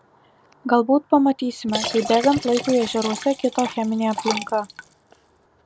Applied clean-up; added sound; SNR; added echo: none; Liquid; 10 dB; none.